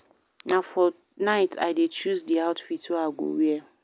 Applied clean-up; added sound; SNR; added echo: none; none; none; none.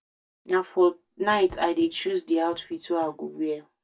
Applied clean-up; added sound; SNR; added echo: neural mask model DeepFilterNet 3.